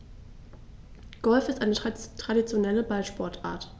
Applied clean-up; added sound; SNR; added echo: none; none; none; none.